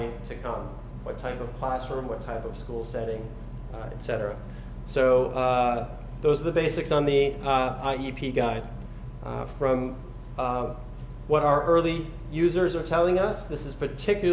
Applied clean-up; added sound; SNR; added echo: none; none; none; none.